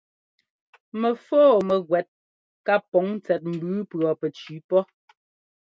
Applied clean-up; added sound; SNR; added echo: none; none; none; none.